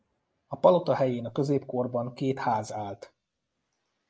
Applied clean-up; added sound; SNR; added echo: neural mask model Resemble Enhance denoiser.